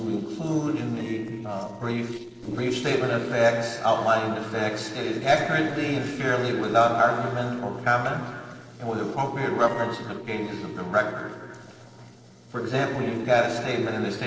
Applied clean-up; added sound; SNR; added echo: neural separator model SepFormer DNS4.